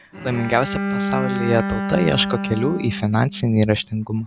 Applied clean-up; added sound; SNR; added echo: none; Bowed string instrument; 5 dB; none.